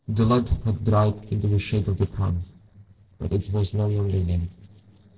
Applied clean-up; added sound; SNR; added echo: neural separator model SepFormer DNS4.